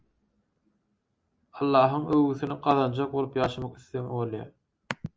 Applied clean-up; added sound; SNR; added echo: none; none; none; none.